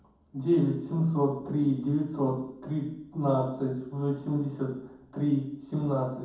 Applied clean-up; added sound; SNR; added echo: none; none; none; reverberation time 1.2 s.